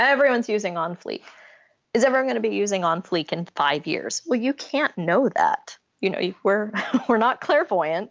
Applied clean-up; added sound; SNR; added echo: none; none; none; none.